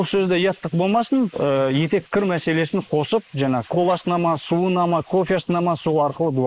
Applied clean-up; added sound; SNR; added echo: neural mask model Resemble Enhance denoiser.